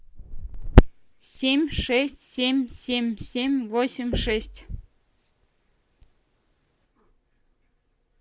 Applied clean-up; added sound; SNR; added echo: none; Knock; 12 dB; none.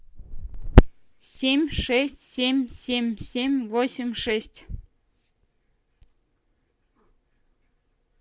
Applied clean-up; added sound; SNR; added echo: none; none; none; none.